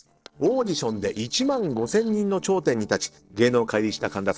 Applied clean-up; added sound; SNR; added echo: neural separator model SepFormer DNS4.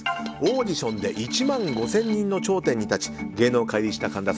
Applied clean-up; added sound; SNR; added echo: none; Coin (dropping); 18 dB; none.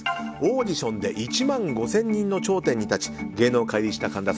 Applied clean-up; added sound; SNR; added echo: none; none; none; none.